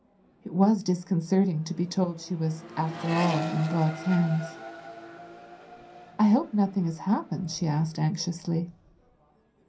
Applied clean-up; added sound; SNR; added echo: none; Accelerating, revving, vroom; 14 dB; reverberation time 0.3 s.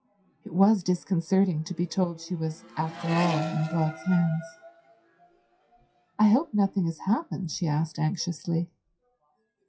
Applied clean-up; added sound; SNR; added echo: classical method WPE with log-MMSE.